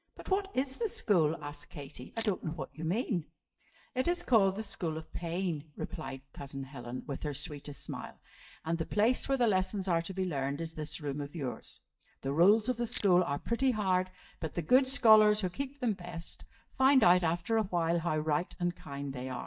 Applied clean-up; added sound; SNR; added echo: neural mask model DeepFilterNet 3.